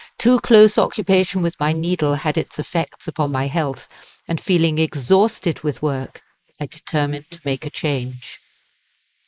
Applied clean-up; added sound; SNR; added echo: neural mask model Resemble Enhance denoiser.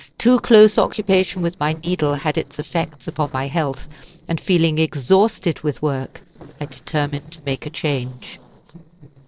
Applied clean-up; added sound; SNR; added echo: neural separator model SepFormer DNS4.